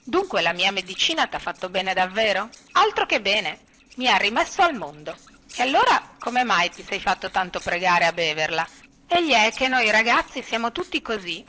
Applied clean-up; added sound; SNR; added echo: neural separator model SepFormer DNS4.